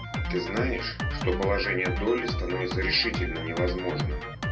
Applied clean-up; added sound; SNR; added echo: none; Drum kit; 1 dB; reverberation time 0.2 s.